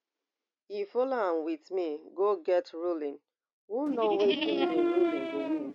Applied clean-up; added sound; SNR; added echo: neural mask model RNNoise.